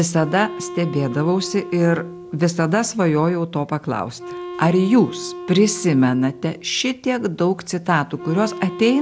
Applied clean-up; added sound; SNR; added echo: none; Wind instrument, woodwind instrument; 14 dB; none.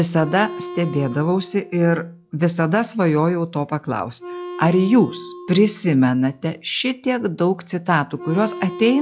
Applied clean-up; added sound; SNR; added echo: classical method log-MMSE.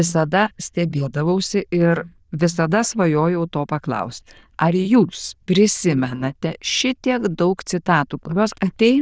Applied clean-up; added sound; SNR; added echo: neural diffusion model UNIVERSE++.